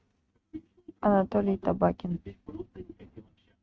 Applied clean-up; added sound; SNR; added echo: neural mask model RNNoise.